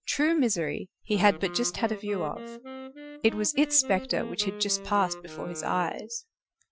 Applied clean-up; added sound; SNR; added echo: classical method Wiener filter.